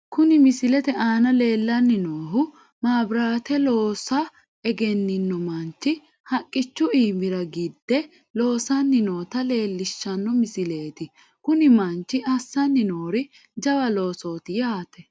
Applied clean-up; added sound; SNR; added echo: none; none; none; none.